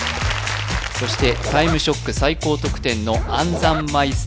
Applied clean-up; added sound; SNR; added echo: none; Zipper (clothing); 10 dB; none.